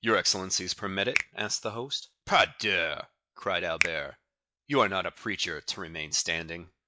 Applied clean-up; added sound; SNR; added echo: classical method log-MMSE.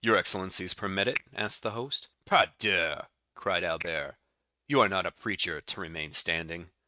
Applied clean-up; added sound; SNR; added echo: neural mask model RNNoise.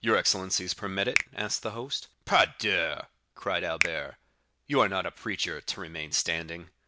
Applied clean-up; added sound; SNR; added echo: none; Finger snapping; 7 dB; none.